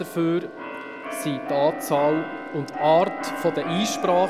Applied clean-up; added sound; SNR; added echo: none; Keyboard (musical); 7 dB; none.